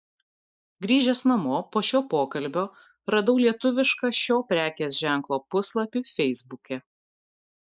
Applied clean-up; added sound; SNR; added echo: neural mask model Resemble Enhance denoiser.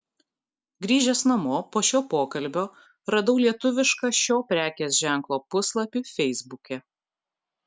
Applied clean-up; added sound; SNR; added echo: none; none; none; none.